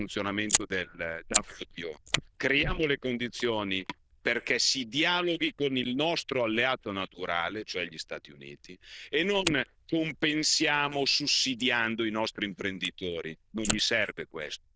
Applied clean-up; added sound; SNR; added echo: neural diffusion model UNIVERSE++.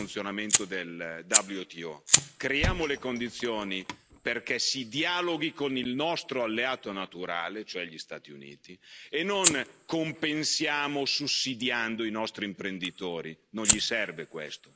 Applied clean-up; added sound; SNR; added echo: none; Thump, thud + Fire; 2 dB; none.